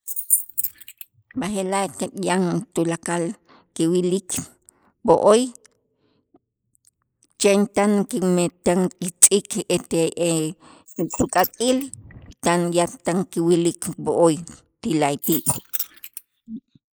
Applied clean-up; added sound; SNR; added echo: neural mask model Resemble Enhance denoiser.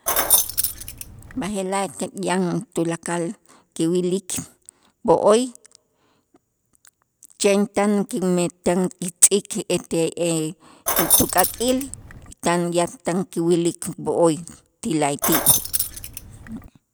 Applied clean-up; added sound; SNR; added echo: none; Keys jangling; -1 dB; none.